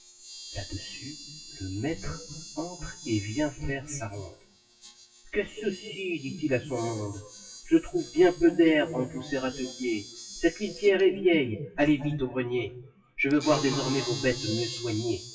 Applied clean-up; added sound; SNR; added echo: classical method WPE with log-MMSE.